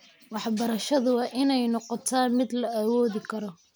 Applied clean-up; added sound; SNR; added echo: none; none; none; none.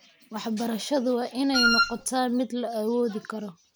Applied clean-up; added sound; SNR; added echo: none; Wind instrument, woodwind instrument; -4 dB; none.